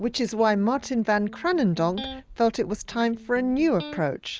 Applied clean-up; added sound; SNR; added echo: none; Electric guitar; 17 dB; none.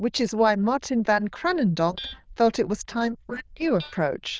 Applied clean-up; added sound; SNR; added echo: neural diffusion model UNIVERSE++.